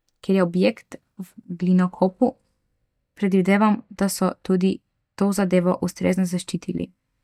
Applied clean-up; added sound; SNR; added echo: neural mask model DeepFilterNet 3.